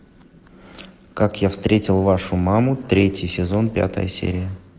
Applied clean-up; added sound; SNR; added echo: none; none; none; none.